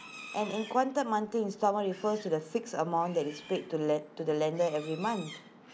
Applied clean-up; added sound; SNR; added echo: none; Livestock, farm animals, working animals; 19 dB; none.